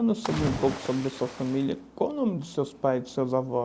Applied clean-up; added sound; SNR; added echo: none; Splash, splatter; 8 dB; none.